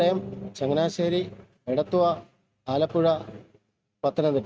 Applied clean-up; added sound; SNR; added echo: neural mask model RNNoise.